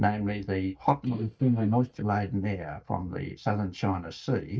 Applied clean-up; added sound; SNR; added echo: neural mask model DeepFilterNet 3.